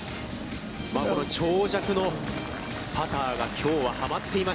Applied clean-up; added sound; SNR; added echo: none; none; none; none.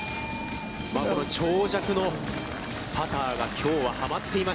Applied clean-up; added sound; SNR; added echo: none; Bell / Doorbell + Cheering; 14 dB; none.